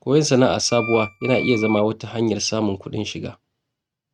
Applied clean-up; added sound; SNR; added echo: neural mask model RNNoise.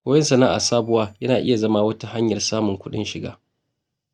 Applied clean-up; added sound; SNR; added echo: neural mask model DeepFilterNet 3.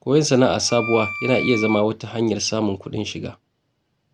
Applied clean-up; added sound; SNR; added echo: none; Wind instrument, woodwind instrument; 8 dB; none.